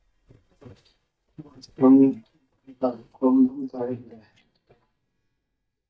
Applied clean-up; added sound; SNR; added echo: neural mask model DeepFilterNet 3.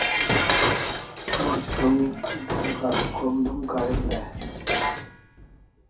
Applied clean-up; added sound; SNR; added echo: none; Dishes, pots, and pans; -2 dB; reverberation time 0.3 s.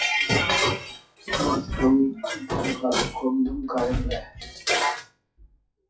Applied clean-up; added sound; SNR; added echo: classical method WPE with log-MMSE.